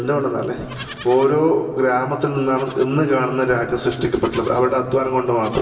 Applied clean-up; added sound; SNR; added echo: none; Livestock, farm animals, working animals; 19 dB; reverberation time 2.5 s.